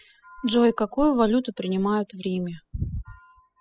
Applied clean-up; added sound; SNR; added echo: classical method spectral subtraction.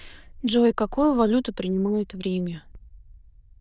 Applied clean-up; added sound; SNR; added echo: neural diffusion model UNIVERSE++.